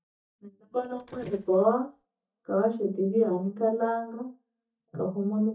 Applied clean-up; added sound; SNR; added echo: neural mask model DeepFilterNet 3.